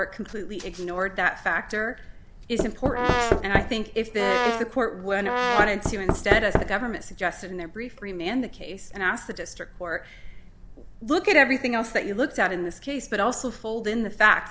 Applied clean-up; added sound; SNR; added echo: none; Knock / Wood + Brass instrument; 0 dB; none.